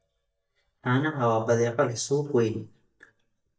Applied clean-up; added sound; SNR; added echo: neural mask model DeepFilterNet 3.